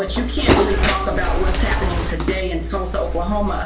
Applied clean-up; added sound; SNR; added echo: none; Bird; -3 dB; reverberation time 0.4 s.